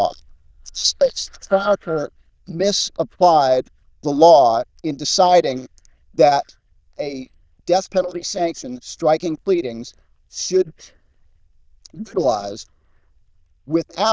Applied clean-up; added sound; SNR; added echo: neural diffusion model UNIVERSE++.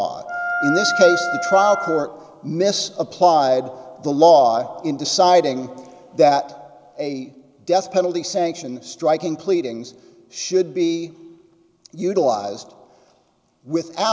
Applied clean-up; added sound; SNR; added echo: none; Wind instrument, woodwind instrument; 3 dB; none.